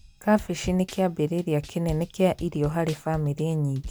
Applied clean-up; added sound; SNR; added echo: none; Drum kit; 17 dB; none.